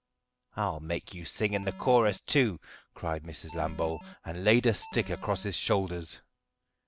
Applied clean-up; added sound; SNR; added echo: none; Alarm; 15 dB; none.